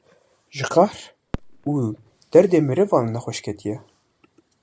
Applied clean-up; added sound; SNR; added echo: none; Fireworks; 19 dB; none.